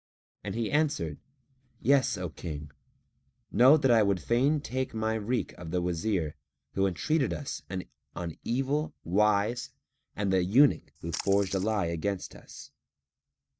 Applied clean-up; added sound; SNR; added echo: neural mask model DeepFilterNet 3.